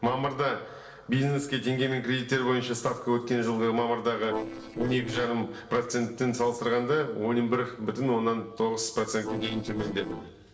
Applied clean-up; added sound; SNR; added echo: neural separator model SepFormer DNS4.